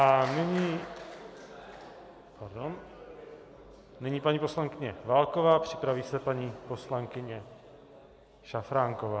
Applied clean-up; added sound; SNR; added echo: none; none; none; none.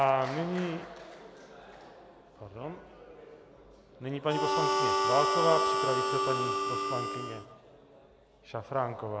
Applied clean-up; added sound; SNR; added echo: none; Harmonica; -5 dB; none.